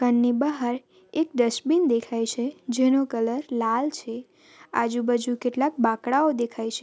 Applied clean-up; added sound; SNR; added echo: none; none; none; none.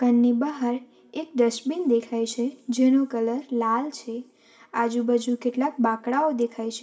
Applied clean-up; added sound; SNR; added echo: none; none; none; reverberation time 0.4 s.